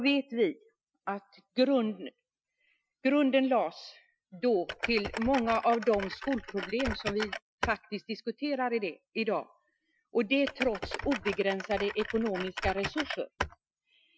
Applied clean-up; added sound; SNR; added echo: classical method Wiener filter.